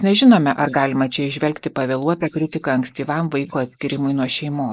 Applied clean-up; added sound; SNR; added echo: neural mask model Resemble Enhance denoiser.